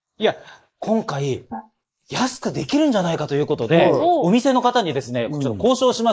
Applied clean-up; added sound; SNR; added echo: neural mask model Resemble Enhance denoiser.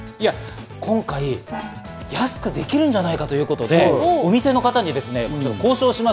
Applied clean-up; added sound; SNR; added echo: none; Gong; 20 dB; none.